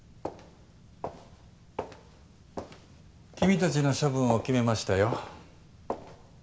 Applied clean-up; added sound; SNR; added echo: none; none; none; none.